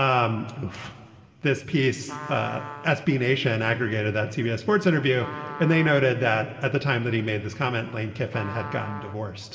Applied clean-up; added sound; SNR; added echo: none; Trumpet; 17 dB; reverberation time 2.0 s.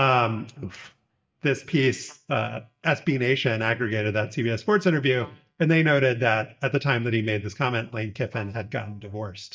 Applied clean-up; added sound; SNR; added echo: neural mask model DeepFilterNet 3.